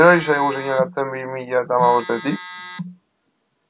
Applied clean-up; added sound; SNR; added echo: none; Telephone; 13 dB; none.